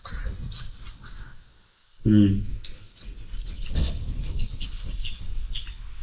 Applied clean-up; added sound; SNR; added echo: neural mask model Resemble Enhance denoiser.